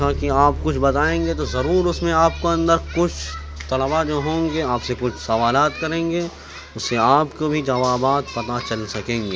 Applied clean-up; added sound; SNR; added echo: none; Bass guitar; 12 dB; none.